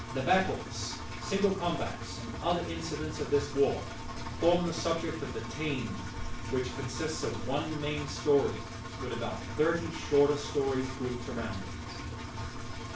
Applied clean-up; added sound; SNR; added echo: none; Engine; 7 dB; reverberation time 0.3 s.